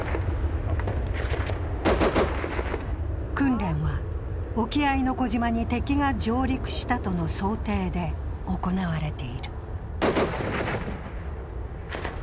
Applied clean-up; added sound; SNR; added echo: none; Aircraft; 2 dB; none.